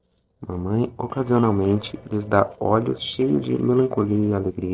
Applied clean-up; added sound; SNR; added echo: neural separator model SepFormer DNS4.